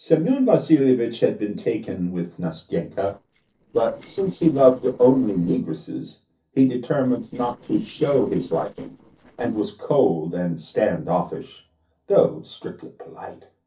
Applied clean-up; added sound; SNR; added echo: neural separator model SepFormer DNS4.